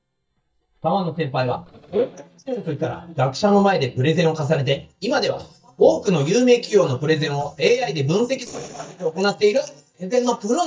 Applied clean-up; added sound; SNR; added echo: neural mask model DeepFilterNet 3.